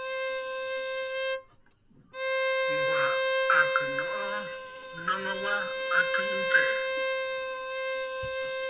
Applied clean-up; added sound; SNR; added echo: none; Bowed string instrument; -3 dB; reverberation time 0.9 s.